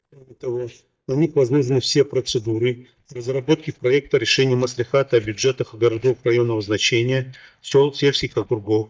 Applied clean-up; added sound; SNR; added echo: neural mask model DeepFilterNet 3.